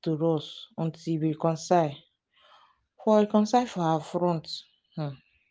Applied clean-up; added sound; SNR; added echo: none; none; none; none.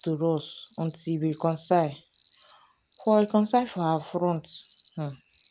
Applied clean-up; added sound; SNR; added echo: none; Cricket; 14 dB; none.